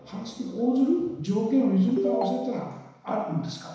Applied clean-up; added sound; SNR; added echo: none; Ringtone / Chime; 4 dB; reverberation time 1.0 s.